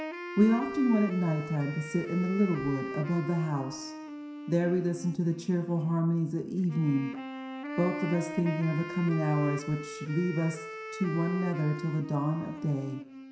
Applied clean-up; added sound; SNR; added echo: none; Wind instrument, woodwind instrument; 10 dB; reverberation time 0.7 s.